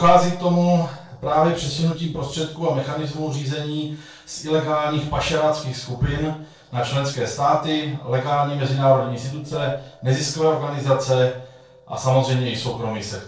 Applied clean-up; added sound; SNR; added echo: neural separator model SepFormer DNS4.